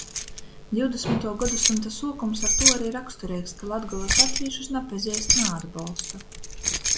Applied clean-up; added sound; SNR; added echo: none; Keys jangling; -4 dB; none.